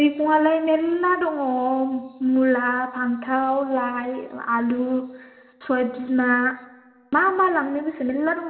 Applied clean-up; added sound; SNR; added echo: none; none; none; reverberation time 1.1 s.